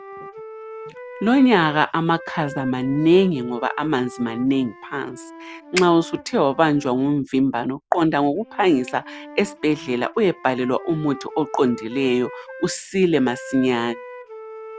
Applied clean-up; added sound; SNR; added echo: none; Wind instrument, woodwind instrument; 17 dB; none.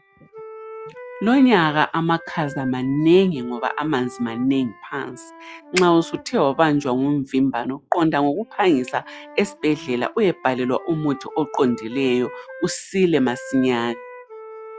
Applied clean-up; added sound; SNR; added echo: classical method log-MMSE.